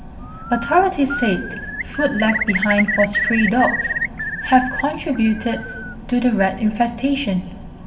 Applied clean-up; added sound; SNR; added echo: none; Bird; 7 dB; reverberation time 2.1 s.